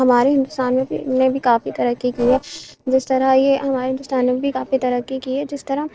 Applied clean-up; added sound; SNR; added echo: neural separator model SepFormer DNS4.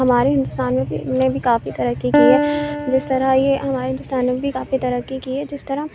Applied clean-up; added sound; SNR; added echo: none; Piano; 3 dB; none.